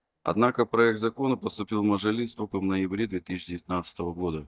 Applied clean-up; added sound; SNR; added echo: neural mask model DeepFilterNet 3.